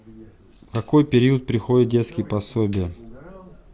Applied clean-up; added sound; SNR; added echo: none; Tambourine; 15 dB; none.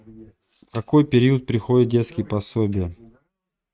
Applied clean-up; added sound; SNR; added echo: neural mask model RNNoise.